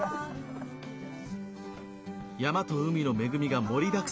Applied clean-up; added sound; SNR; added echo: none; none; none; none.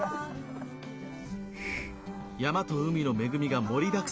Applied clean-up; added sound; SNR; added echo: none; Hiss; 12 dB; none.